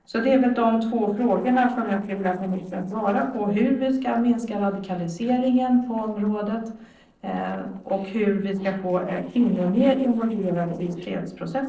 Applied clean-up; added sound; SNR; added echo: neural separator model SepFormer DNS4.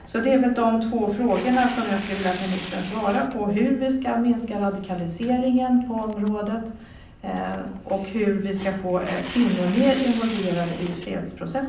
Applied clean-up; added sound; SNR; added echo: none; Tearing; 15 dB; reverberation time 0.6 s.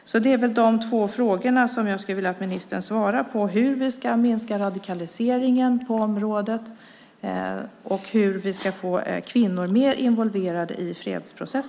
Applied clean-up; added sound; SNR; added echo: none; none; none; none.